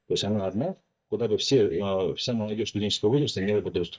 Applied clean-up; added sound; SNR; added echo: neural mask model DeepFilterNet 3.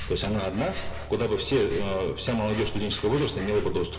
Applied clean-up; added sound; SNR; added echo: none; Insect; 7 dB; reverberation time 0.8 s.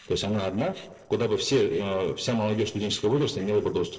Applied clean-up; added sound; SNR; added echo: neural separator model SepFormer DNS4.